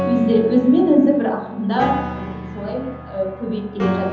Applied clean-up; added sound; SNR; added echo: none; Piano; 8 dB; reverberation time 0.9 s.